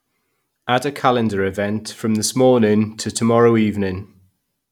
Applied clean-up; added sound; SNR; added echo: none; none; none; none.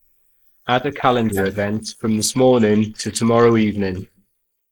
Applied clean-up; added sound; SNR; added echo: neural mask model Resemble Enhance denoiser.